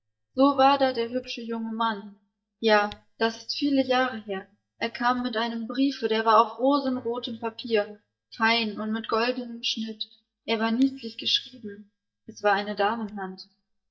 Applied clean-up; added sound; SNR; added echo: neural mask model DeepFilterNet 3.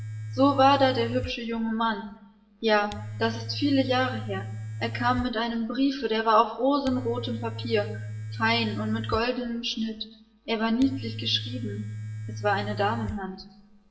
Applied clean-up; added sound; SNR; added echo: none; Domestic sounds, home sounds; 10 dB; reverberation time 0.8 s.